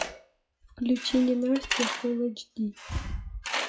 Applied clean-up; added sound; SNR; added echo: classical method WPE with log-MMSE.